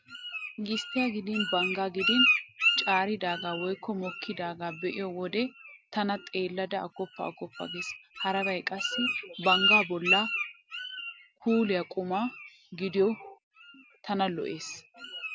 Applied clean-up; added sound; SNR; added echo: none; Bird; 1 dB; none.